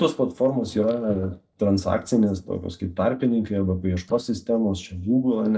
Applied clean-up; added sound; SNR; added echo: neural mask model DeepFilterNet 3.